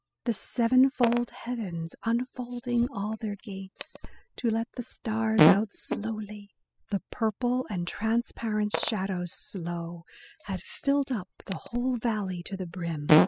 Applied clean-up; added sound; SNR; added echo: classical method spectral subtraction.